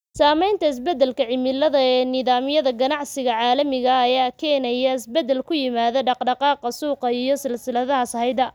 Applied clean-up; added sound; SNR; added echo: none; none; none; none.